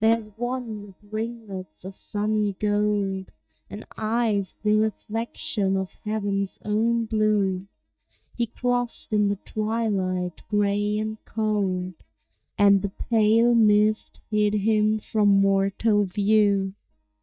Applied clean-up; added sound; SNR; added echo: neural mask model DeepFilterNet 3.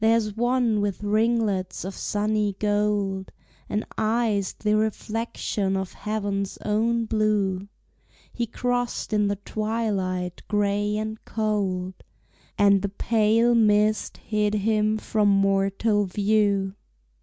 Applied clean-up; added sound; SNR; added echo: none; none; none; none.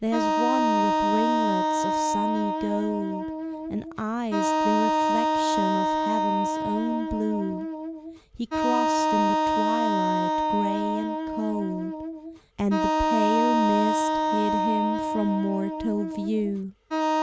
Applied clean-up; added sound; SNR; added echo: none; Wind instrument, woodwind instrument; -4 dB; none.